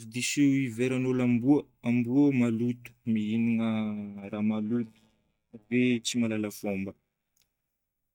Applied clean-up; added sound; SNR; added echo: neural mask model DeepFilterNet 3.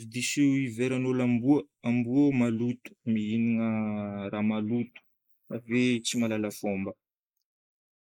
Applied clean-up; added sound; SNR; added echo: neural mask model Resemble Enhance denoiser.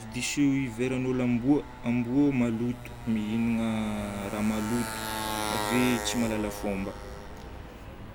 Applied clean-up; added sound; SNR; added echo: none; Motorcycle; 8 dB; none.